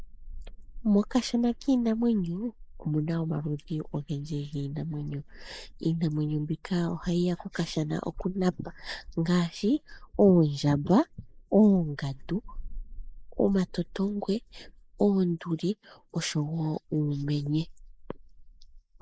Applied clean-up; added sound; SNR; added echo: neural mask model Resemble Enhance denoiser.